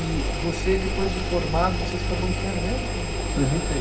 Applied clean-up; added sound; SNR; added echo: none; Engine; -2 dB; reverberation time 0.4 s.